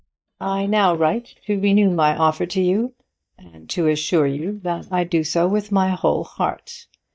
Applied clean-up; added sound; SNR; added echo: neural mask model DeepFilterNet 3.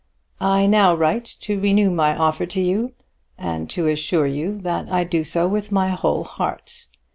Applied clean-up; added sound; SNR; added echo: none; none; none; none.